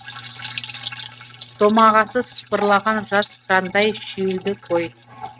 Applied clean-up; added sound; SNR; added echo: neural mask model RNNoise.